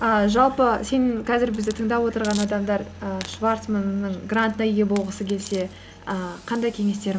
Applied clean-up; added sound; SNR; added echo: none; Engine + Hiss; 17 dB; none.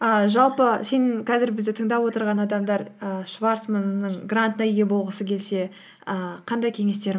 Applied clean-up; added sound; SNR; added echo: none; none; none; none.